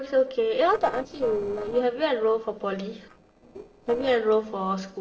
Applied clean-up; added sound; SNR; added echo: neural separator model SepFormer DNS4.